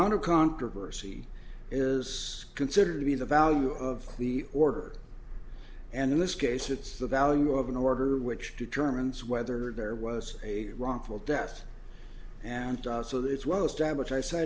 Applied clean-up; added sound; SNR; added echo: none; none; none; none.